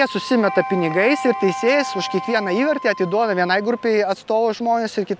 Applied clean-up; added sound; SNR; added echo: none; Wind instrument, woodwind instrument + Wind instrument, woodwind instrument; 12 dB; none.